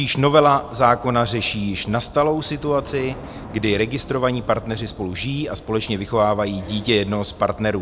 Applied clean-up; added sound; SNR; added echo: none; Subway, metro, underground / Train; 18 dB; none.